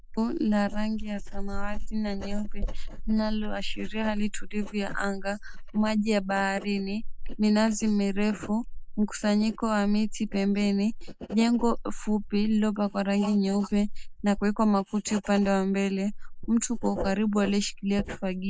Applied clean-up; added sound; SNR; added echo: neural mask model Resemble Enhance denoiser.